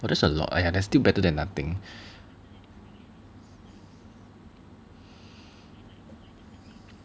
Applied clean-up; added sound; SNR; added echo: none; none; none; none.